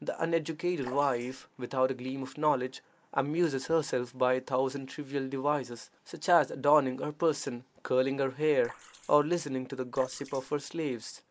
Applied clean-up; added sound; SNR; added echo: neural mask model Resemble Enhance denoiser.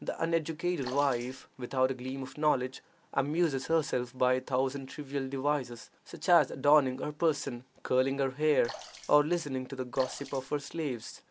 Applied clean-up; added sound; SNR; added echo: none; Sink (filling or washing) / Water / Splash, splatter; 15 dB; none.